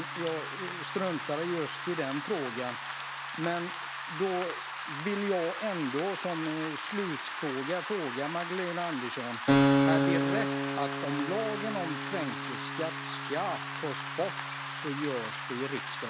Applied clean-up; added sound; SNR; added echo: none; Keyboard (musical) + Rain; -1 dB; none.